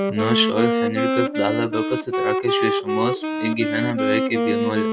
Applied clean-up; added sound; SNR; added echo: none; Wind instrument, woodwind instrument; -2 dB; none.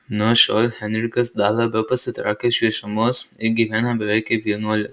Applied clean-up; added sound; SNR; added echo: none; none; none; none.